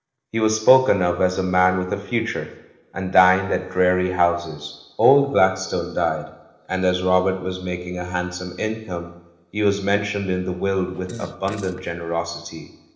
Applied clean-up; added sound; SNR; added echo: neural separator model SepFormer DNS4.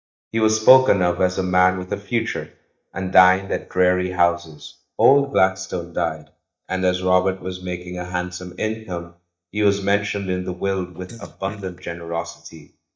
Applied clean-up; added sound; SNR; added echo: neural mask model DeepFilterNet 3.